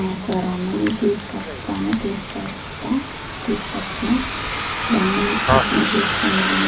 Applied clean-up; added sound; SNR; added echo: none; Bus; 1 dB; reverberation time 0.4 s.